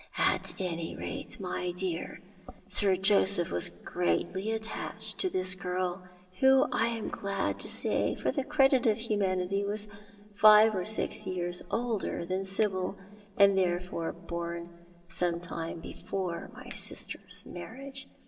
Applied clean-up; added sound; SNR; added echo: none; Chink, clink; 13 dB; reverberation time 2.7 s.